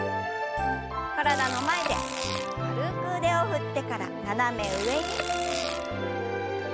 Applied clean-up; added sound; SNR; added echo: none; Fart; 10 dB; none.